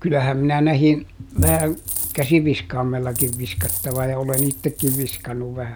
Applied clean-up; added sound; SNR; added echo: none; Coin (dropping); 7 dB; none.